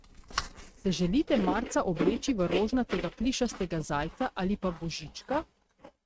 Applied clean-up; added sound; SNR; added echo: neural mask model RNNoise.